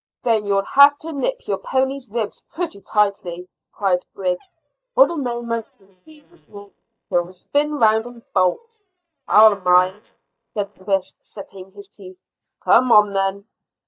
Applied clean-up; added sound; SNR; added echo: neural mask model DeepFilterNet 3.